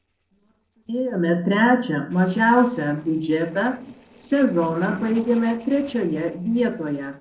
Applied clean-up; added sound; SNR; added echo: neural separator model SepFormer DNS4.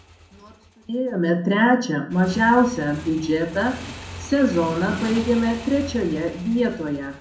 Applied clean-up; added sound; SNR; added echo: none; Motorcycle / Engine; 16 dB; reverberation time 0.6 s.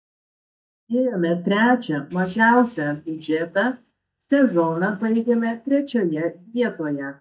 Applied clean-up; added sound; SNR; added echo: neural mask model DeepFilterNet 3.